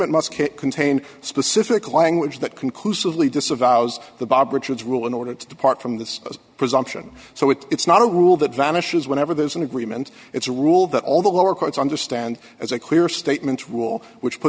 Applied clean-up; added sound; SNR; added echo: none; none; none; none.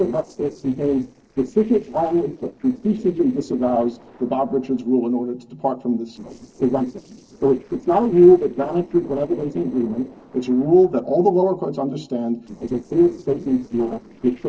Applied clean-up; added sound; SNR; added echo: neural separator model SepFormer DNS4.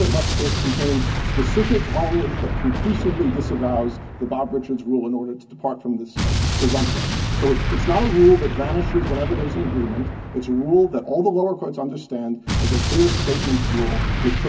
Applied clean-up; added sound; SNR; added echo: none; Explosion; 1 dB; reverberation time 0.3 s.